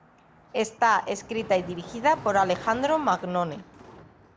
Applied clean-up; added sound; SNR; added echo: none; Car passing by; 18 dB; none.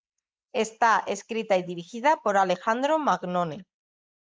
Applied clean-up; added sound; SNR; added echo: neural mask model Resemble Enhance denoiser.